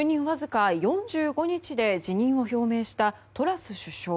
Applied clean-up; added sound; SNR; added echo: none; none; none; none.